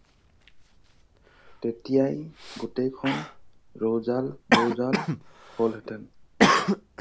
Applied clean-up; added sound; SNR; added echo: none; Cough; -1 dB; none.